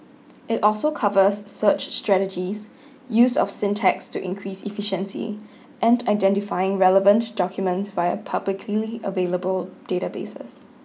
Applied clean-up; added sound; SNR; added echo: none; none; none; none.